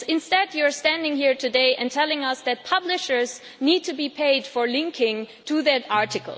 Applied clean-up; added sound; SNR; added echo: none; none; none; none.